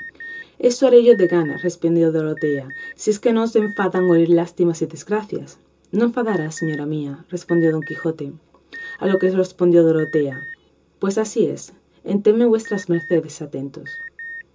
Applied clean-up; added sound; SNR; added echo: none; Alarm; 19 dB; reverberation time 0.2 s.